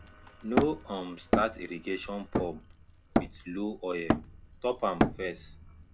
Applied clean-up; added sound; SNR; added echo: none; Hammer; -1 dB; none.